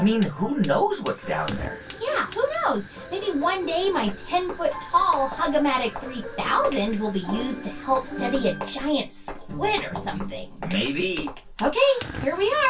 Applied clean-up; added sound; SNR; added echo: none; Fire; 10 dB; reverberation time 0.2 s.